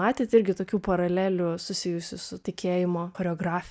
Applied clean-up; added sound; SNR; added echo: none; none; none; none.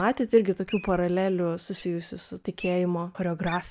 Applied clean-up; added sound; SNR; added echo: none; Wild animals; 19 dB; none.